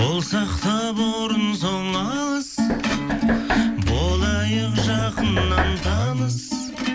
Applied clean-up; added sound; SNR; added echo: none; Knock; 6 dB; none.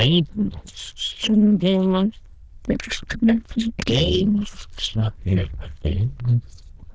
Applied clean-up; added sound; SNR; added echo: neural diffusion model UNIVERSE++.